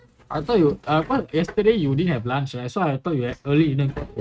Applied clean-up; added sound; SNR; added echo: neural mask model RNNoise.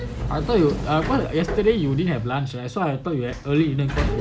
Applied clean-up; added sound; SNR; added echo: none; Sliding door; 7 dB; none.